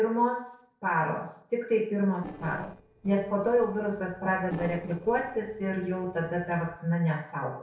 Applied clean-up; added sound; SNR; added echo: neural separator model SepFormer DNS4.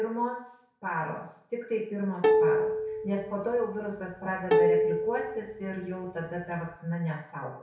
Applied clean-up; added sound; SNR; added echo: none; Plucked string instrument; -5 dB; reverberation time 0.6 s.